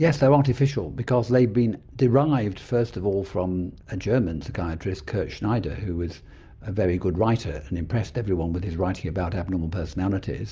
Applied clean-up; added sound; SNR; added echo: none; none; none; none.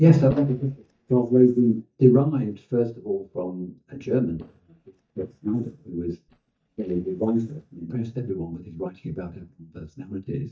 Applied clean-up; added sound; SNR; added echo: neural mask model DeepFilterNet 3.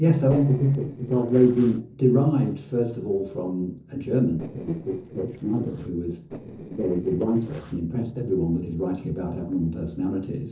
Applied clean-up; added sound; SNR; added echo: neural separator model SepFormer DNS4.